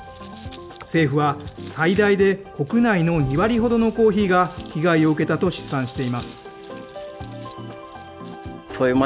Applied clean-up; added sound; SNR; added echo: none; none; none; none.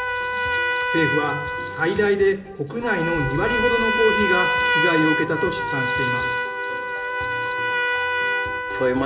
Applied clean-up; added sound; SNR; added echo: none; Trumpet; -1 dB; reverberation time 1.2 s.